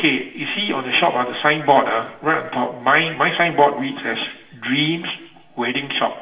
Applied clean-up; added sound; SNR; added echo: none; none; none; reverberation time 0.8 s.